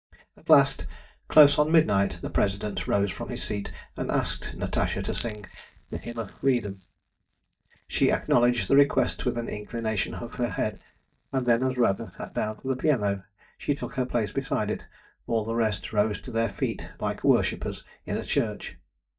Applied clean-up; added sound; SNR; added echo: neural mask model DeepFilterNet 3.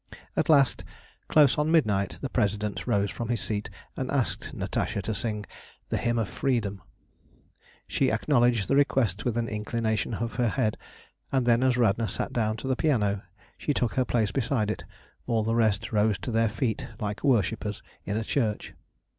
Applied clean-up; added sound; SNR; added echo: none; none; none; none.